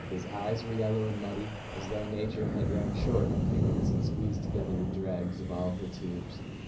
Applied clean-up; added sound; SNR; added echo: none; Wind; -1 dB; reverberation time 0.5 s.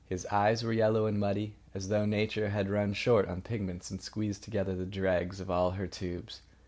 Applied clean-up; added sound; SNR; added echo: none; none; none; none.